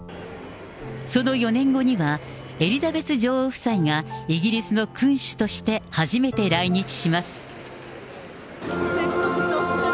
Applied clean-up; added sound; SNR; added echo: none; none; none; none.